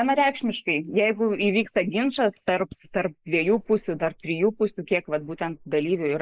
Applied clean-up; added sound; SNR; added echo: neural mask model Resemble Enhance denoiser.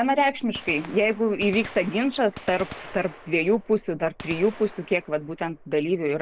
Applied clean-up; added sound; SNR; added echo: none; Gunshot, gunfire; 18 dB; none.